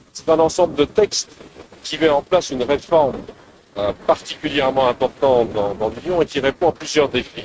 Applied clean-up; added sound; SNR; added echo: neural mask model RNNoise.